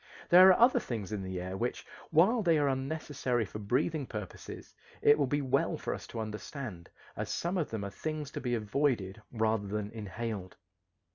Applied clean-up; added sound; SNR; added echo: none; none; none; none.